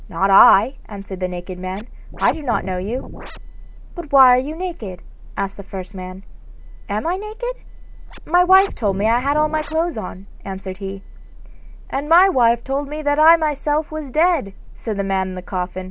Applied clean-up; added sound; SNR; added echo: none; Scratching (performance technique); 13 dB; none.